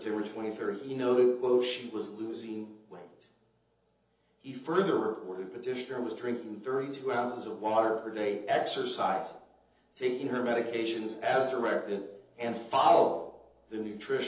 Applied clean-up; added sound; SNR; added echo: none; none; none; reverberation time 0.8 s.